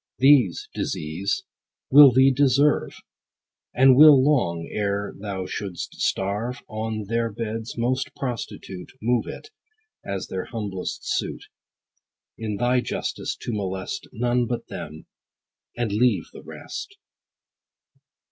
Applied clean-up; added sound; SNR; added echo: none; none; none; none.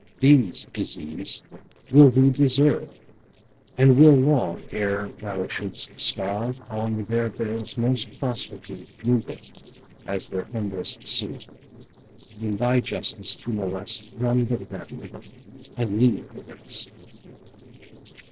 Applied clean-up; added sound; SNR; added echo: neural separator model SepFormer DNS4.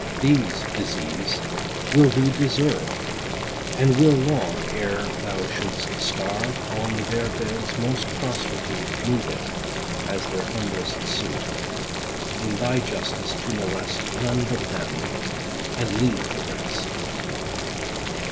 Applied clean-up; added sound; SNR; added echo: none; Boiling; 2 dB; none.